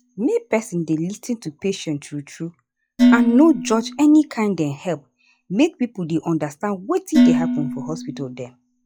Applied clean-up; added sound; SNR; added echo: classical method log-MMSE.